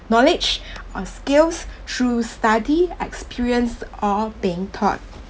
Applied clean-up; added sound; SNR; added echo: none; none; none; none.